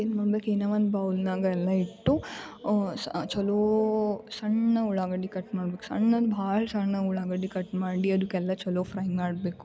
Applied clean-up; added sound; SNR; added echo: none; none; none; none.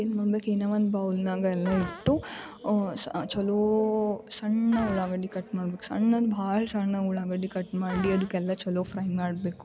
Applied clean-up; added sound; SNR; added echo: none; Fart; 17 dB; none.